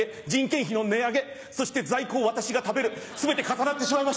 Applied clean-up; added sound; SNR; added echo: none; none; none; none.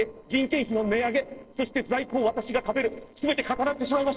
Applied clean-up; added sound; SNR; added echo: neural separator model SepFormer DNS4.